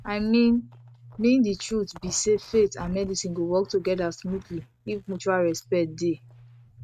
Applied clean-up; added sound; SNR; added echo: neural mask model RNNoise.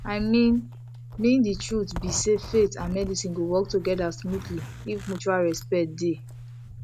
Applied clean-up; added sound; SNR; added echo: none; Zipper (clothing); 12 dB; none.